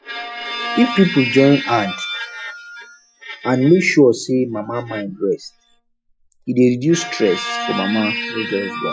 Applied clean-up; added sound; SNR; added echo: classical method Wiener filter.